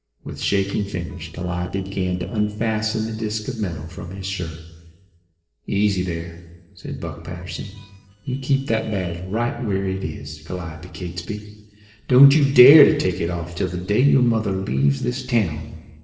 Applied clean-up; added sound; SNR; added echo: neural separator model SepFormer DNS4.